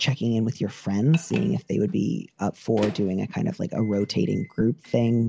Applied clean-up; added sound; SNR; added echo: none; Microwave oven; 20 dB; none.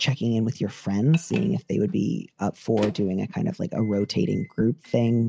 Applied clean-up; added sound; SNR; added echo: neural mask model RNNoise.